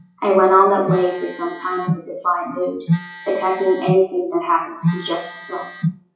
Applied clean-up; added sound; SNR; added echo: classical method WPE with log-MMSE.